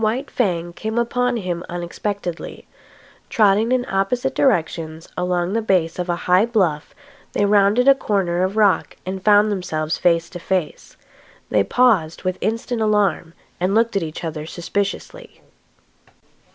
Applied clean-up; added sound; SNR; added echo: none; none; none; none.